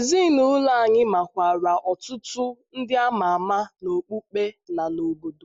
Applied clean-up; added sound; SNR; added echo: none; none; none; none.